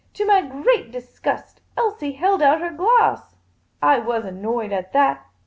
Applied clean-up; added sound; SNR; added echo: none; none; none; none.